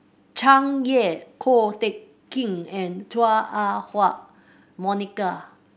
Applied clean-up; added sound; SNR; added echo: none; none; none; none.